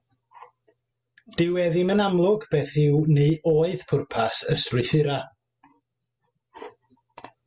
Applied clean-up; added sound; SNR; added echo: none; none; none; none.